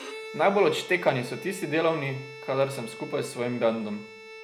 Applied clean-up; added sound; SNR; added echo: none; Bowed string instrument; 14 dB; none.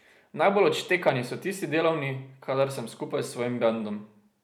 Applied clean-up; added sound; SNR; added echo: none; none; none; none.